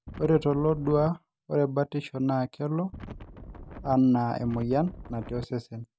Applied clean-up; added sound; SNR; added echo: none; Wind; 14 dB; none.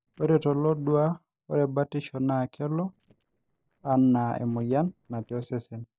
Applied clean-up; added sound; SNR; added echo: neural separator model SepFormer DNS4.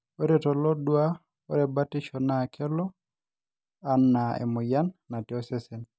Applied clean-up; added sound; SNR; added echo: none; none; none; none.